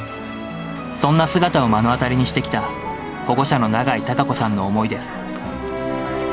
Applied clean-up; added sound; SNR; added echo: none; Car passing by; 18 dB; none.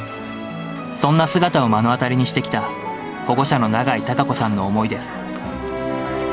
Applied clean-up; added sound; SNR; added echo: none; none; none; none.